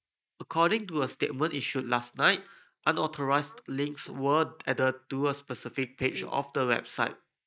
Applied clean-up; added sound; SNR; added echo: neural mask model Resemble Enhance denoiser.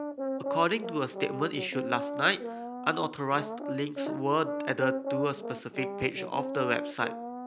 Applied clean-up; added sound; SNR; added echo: none; Brass instrument; 5 dB; none.